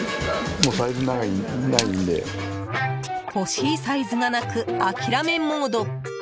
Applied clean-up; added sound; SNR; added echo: none; Splash, splatter; 8 dB; none.